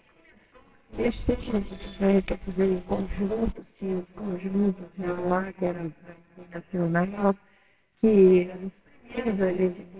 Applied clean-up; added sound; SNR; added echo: neural separator model SepFormer WHAMR!.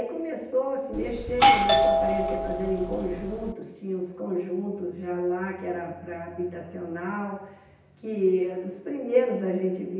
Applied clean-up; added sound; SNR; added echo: none; Doorbell; -5 dB; reverberation time 0.9 s.